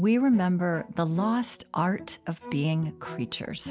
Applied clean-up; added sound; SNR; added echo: none; none; none; none.